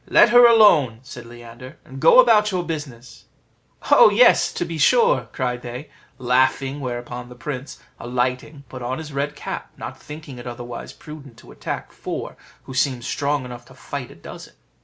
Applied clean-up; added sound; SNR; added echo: none; none; none; none.